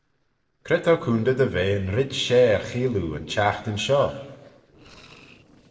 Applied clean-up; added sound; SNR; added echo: neural separator model SepFormer DNS4.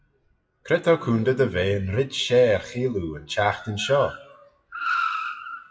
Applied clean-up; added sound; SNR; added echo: classical method WPE with log-MMSE.